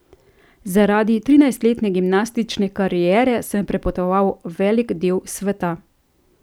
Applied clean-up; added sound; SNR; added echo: none; none; none; none.